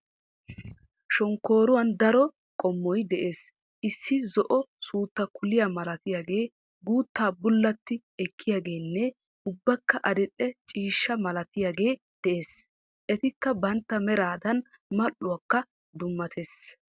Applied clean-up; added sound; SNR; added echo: none; none; none; none.